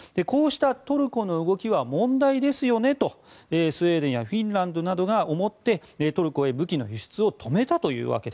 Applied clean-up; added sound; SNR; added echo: none; none; none; none.